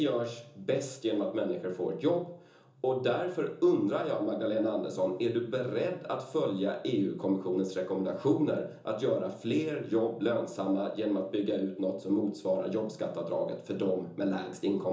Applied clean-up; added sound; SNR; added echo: none; none; none; reverberation time 0.6 s.